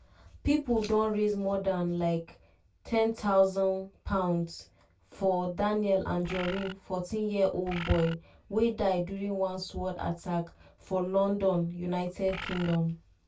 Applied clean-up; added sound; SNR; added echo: none; Bird; 9 dB; reverberation time 0.2 s.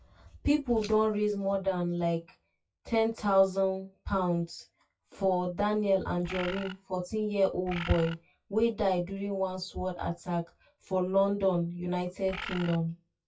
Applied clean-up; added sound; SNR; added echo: classical method WPE with log-MMSE.